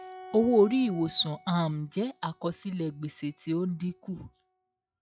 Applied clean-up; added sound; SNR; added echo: classical method log-MMSE.